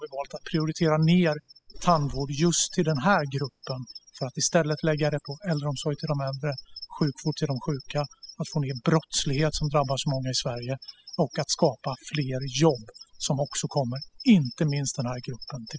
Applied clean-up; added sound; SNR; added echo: classical method spectral subtraction.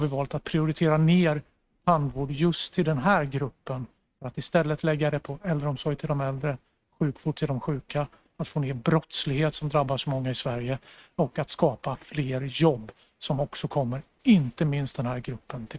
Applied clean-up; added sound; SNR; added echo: neural mask model RNNoise.